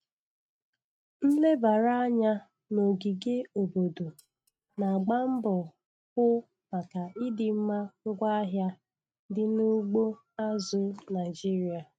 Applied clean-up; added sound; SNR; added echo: neural mask model RNNoise.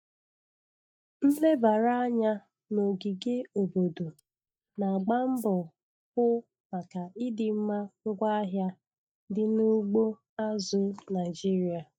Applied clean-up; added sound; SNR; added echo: neural mask model DeepFilterNet 3.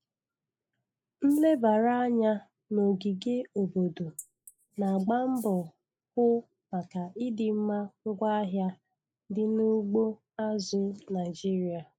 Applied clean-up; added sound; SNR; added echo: neural mask model Resemble Enhance denoiser.